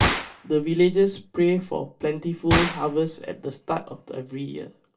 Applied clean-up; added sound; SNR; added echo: none; Gunshot, gunfire; 5 dB; reverberation time 0.2 s.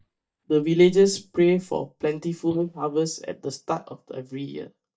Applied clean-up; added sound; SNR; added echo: neural mask model DeepFilterNet 3.